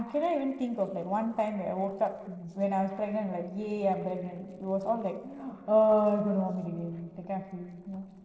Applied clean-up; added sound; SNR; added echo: neural separator model SepFormer DNS4.